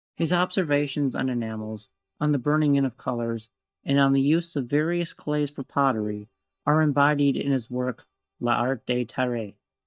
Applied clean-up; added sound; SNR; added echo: neural mask model DeepFilterNet 3.